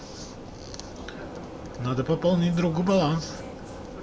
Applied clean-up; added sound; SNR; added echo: none; Vehicle; 11 dB; reverberation time 0.2 s.